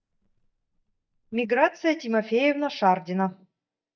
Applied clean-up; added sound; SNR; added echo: neural mask model DeepFilterNet 3.